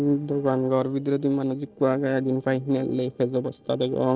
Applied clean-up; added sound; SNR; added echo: neural separator model SepFormer DNS4.